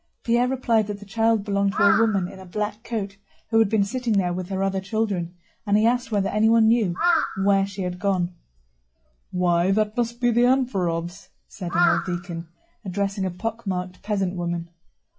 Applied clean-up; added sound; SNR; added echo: classical method log-MMSE.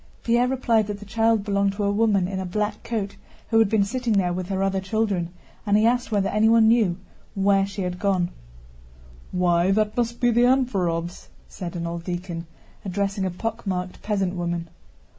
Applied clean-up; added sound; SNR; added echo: none; none; none; none.